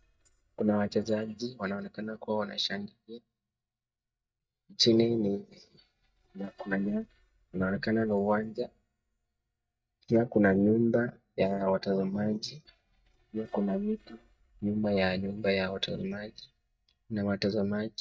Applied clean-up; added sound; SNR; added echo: neural mask model DeepFilterNet 3.